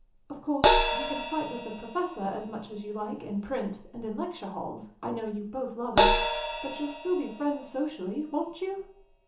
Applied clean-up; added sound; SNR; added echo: none; Crash cymbal; -2 dB; reverberation time 1.2 s.